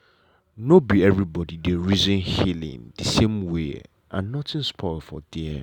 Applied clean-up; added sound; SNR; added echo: none; none; none; none.